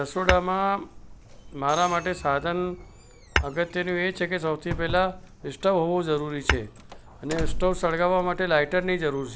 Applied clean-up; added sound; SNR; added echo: none; Tap / Hammer / Glass + Doorbell; 7 dB; none.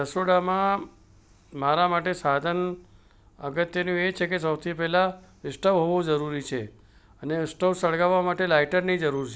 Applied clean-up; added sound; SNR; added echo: none; none; none; none.